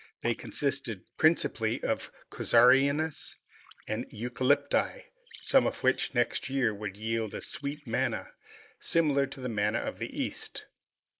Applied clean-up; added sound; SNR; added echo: neural mask model Resemble Enhance denoiser.